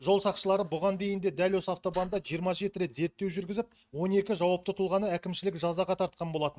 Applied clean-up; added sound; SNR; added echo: neural mask model RNNoise.